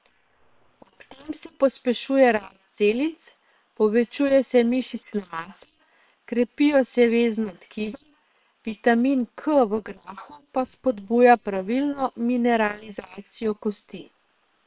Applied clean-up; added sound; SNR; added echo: neural separator model SepFormer WHAM!.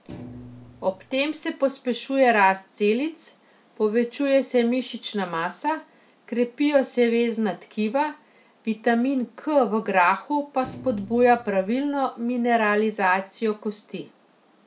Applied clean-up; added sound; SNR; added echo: none; Thump, thud; 18 dB; none.